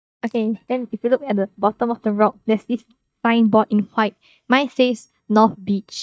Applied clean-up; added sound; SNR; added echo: neural mask model DeepFilterNet 3.